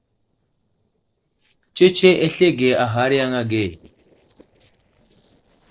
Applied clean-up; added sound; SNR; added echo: neural separator model SepFormer DNS4.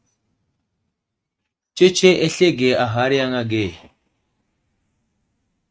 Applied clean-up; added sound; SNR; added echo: neural mask model RNNoise.